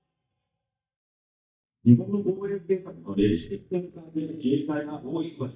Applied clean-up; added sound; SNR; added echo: neural mask model DeepFilterNet 3.